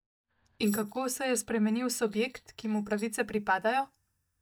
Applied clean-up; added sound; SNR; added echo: neural mask model DeepFilterNet 3.